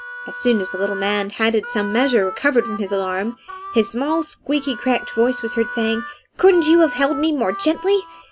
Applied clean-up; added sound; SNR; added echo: none; Harmonica; 12 dB; none.